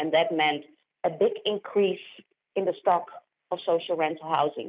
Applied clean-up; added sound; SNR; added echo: none; none; none; none.